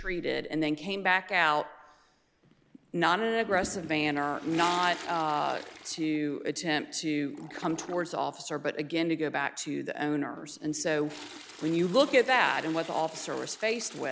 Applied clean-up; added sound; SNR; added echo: none; Toilet flush; 17 dB; none.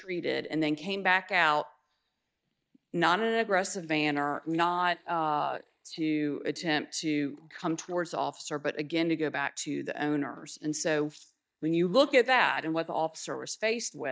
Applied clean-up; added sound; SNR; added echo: neural mask model DeepFilterNet 3.